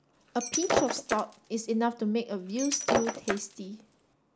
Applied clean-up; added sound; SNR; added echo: none; Shatter; 1 dB; none.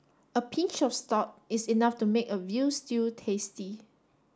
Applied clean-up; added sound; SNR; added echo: none; none; none; none.